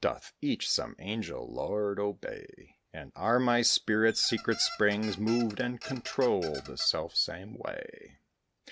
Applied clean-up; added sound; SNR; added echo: none; Squeak; 14 dB; none.